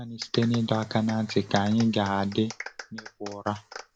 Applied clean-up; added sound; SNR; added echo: none; Clapping; 16 dB; none.